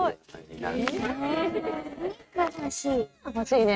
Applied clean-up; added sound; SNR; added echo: neural mask model RNNoise.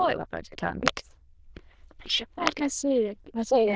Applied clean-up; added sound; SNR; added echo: neural diffusion model UNIVERSE++.